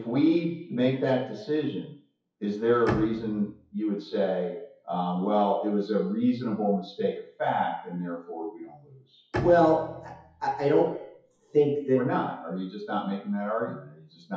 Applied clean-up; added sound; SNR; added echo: classical method WPE with log-MMSE.